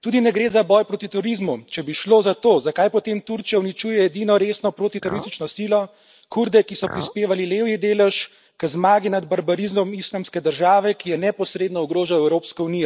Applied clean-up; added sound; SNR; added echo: neural mask model Resemble Enhance denoiser.